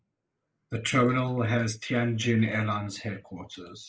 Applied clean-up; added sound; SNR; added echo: neural mask model Resemble Enhance denoiser.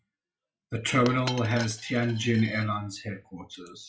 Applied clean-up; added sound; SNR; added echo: classical method log-MMSE.